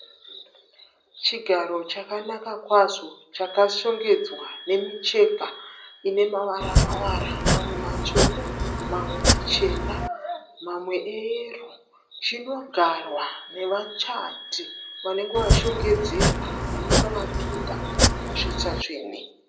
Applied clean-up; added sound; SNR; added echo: none; Domestic sounds, home sounds; -4 dB; reverberation time 0.4 s.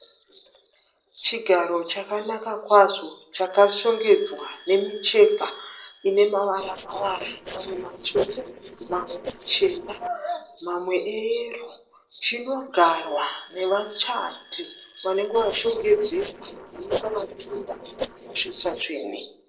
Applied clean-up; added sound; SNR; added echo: neural separator model SepFormer DNS4.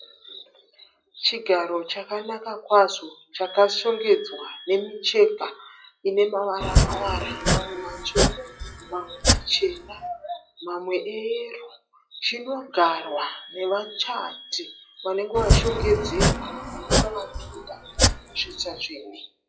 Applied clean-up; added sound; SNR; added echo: classical method WPE with log-MMSE.